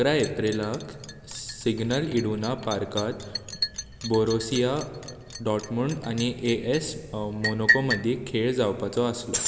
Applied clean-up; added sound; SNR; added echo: none; Liquid; 7 dB; none.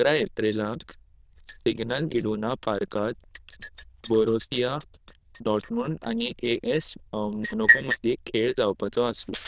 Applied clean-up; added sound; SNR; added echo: neural diffusion model UNIVERSE++.